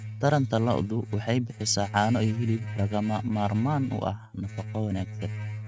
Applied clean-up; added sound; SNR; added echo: neural mask model RNNoise.